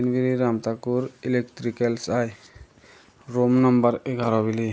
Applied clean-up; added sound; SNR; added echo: none; none; none; none.